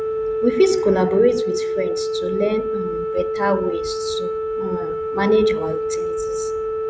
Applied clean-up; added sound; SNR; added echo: none; Organ; 1 dB; none.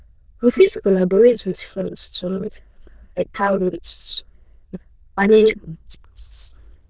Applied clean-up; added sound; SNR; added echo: neural diffusion model UNIVERSE++.